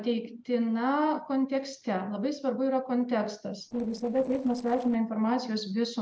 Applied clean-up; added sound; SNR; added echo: neural separator model SepFormer DNS4.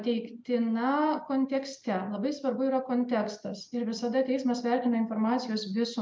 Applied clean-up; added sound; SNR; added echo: none; none; none; none.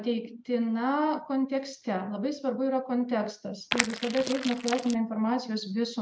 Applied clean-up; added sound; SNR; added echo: neural mask model RNNoise.